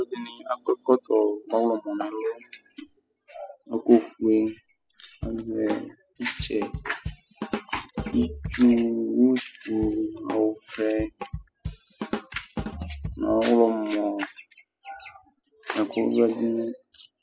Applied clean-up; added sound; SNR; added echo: classical method spectral subtraction.